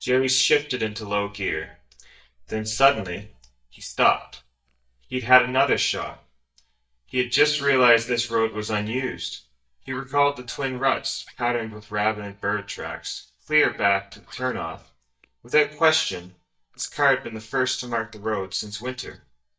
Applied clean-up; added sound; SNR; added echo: neural mask model DeepFilterNet 3.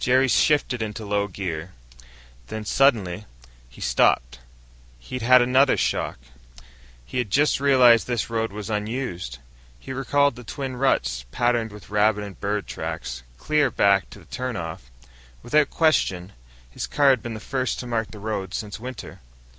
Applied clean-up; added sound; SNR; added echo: none; none; none; none.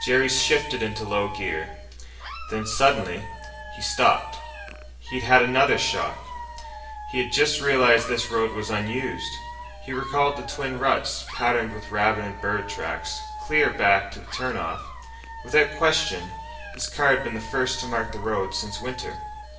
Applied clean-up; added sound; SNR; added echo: none; Alarm / Dog; 14 dB; reverberation time 0.9 s.